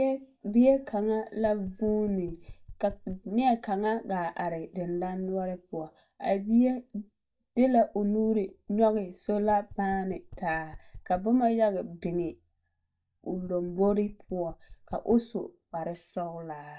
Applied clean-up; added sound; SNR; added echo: neural mask model DeepFilterNet 3.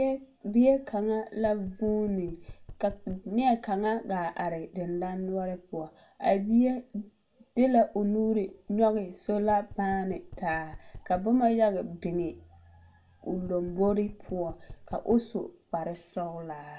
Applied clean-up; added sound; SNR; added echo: none; Knock; 18 dB; reverberation time 0.3 s.